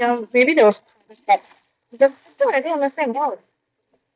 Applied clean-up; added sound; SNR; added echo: neural mask model DeepFilterNet 3.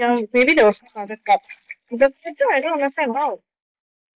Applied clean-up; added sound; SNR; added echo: neural mask model Resemble Enhance denoiser.